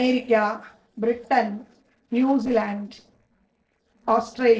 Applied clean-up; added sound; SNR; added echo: neural separator model SepFormer DNS4.